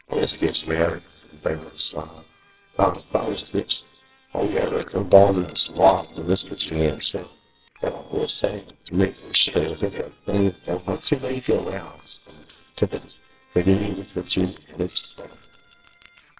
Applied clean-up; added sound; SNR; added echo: neural separator model SepFormer WHAMR!.